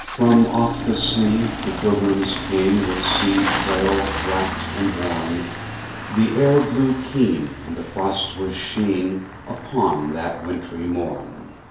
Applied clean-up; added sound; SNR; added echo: none; Engine starting; 7 dB; reverberation time 2.4 s.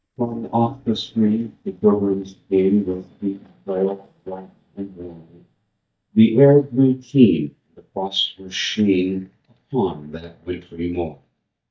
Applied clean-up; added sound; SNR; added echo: neural mask model DeepFilterNet 3.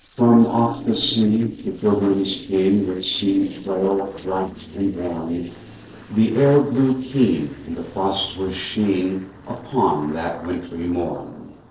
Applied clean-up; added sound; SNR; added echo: neural separator model SepFormer DNS4.